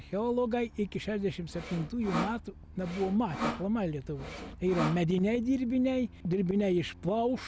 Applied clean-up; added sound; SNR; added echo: none; Sawing; 8 dB; none.